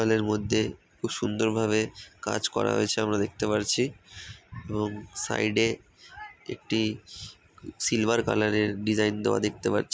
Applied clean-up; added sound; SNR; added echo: none; none; none; none.